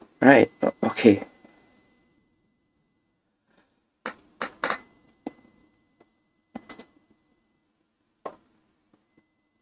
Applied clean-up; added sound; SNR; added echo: neural mask model RNNoise.